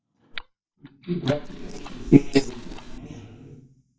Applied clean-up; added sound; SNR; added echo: neural mask model DeepFilterNet 3.